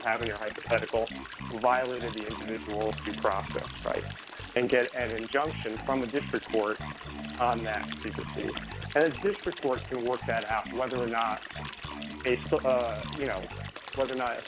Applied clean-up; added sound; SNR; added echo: none; Stream + Bass guitar; 8 dB; none.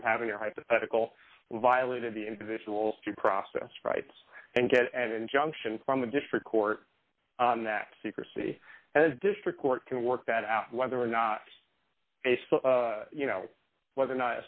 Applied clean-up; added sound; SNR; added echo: none; none; none; none.